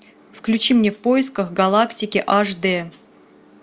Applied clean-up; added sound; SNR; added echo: none; none; none; none.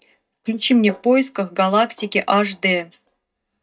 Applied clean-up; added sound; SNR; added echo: neural mask model DeepFilterNet 3.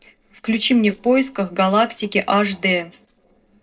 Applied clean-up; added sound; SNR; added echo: neural separator model SepFormer DNS4.